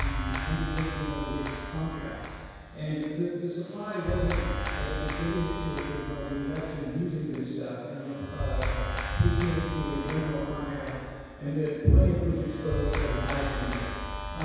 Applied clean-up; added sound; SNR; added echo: none; Clapping; 4 dB; reverberation time 2.0 s.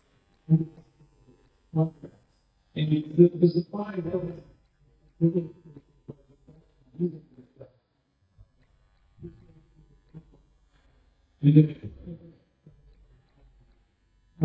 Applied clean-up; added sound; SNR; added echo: neural mask model DeepFilterNet 3.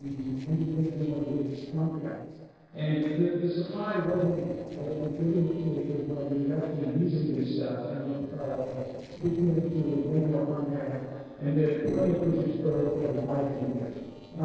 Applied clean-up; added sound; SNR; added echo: neural separator model SepFormer DNS4.